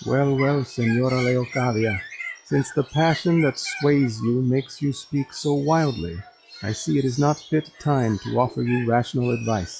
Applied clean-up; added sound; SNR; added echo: classical method log-MMSE.